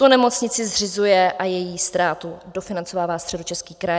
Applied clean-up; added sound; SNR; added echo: none; none; none; none.